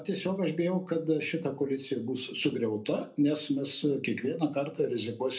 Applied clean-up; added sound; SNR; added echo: none; none; none; reverberation time 0.3 s.